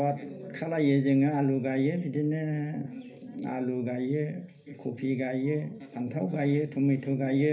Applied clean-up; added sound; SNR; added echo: none; none; none; reverberation time 0.3 s.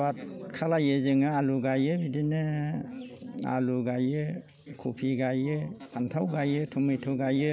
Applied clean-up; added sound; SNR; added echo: none; none; none; none.